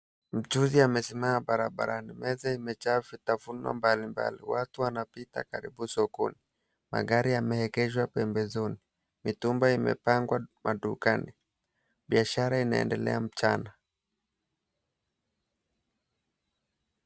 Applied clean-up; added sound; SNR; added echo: none; none; none; none.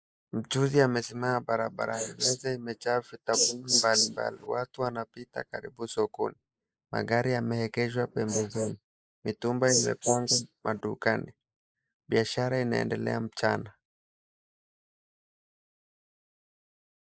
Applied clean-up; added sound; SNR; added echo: neural mask model Resemble Enhance denoiser.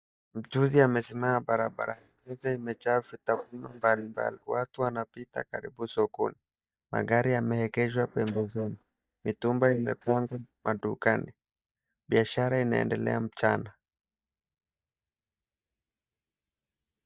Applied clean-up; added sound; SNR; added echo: neural mask model DeepFilterNet 3.